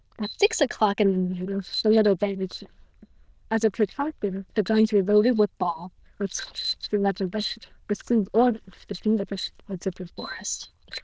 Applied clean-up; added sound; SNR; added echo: neural diffusion model UNIVERSE++.